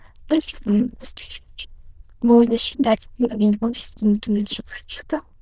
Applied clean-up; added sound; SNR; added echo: neural diffusion model UNIVERSE++.